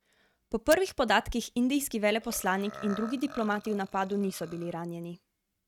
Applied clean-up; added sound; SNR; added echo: neural mask model RNNoise.